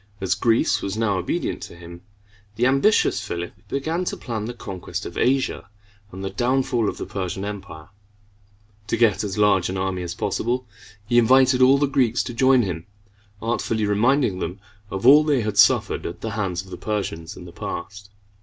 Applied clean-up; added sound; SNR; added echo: none; none; none; none.